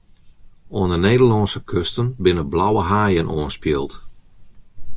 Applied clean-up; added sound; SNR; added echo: none; none; none; none.